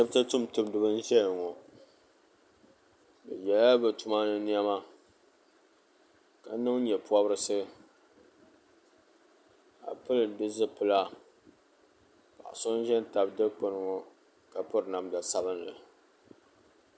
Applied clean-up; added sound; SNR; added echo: none; none; none; none.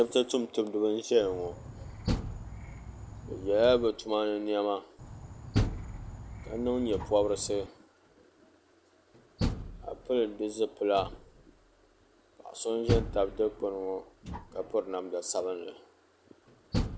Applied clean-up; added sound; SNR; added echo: none; Insect + Door; 6 dB; none.